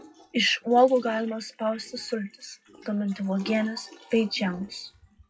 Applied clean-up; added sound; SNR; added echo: classical method WPE with log-MMSE.